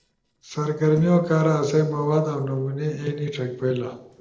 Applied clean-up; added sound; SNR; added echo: neural separator model SepFormer DNS4.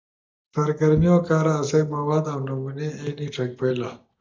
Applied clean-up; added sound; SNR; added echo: neural mask model DeepFilterNet 3.